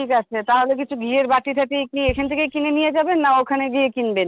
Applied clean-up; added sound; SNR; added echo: none; Bass drum; 14 dB; none.